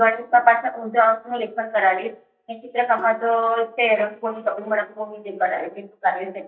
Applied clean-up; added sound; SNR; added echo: neural mask model DeepFilterNet 3.